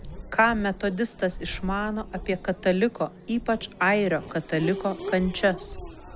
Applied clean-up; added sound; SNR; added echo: none; Race car, auto racing / Accelerating, revving, vroom; 12 dB; none.